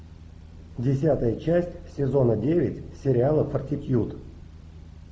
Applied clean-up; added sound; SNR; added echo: none; none; none; none.